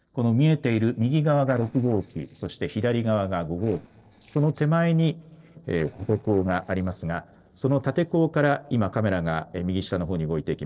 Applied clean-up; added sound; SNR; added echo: neural separator model SepFormer DNS4.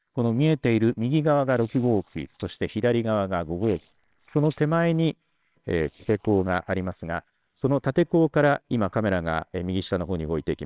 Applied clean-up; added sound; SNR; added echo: neural separator model SepFormer WHAMR!.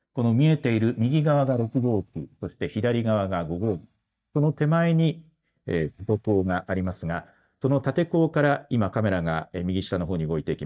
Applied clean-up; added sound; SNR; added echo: neural mask model DeepFilterNet 3.